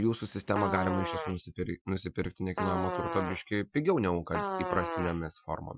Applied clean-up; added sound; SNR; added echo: classical method Wiener filter.